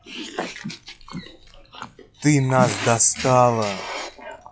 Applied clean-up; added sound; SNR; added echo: classical method log-MMSE.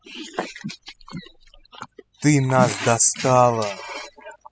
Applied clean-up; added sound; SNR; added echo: classical method spectral subtraction.